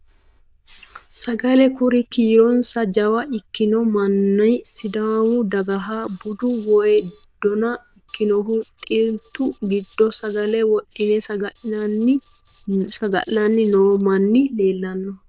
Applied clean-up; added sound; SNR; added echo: neural diffusion model UNIVERSE++.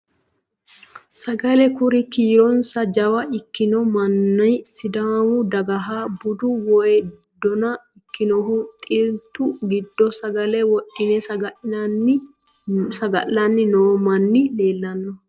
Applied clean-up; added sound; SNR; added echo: neural separator model SepFormer DNS4.